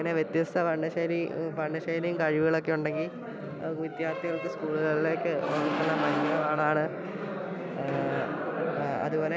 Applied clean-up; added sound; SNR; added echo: none; none; none; none.